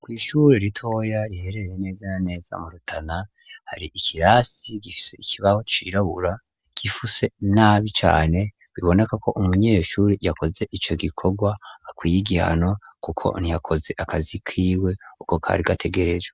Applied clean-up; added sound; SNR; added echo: none; none; none; none.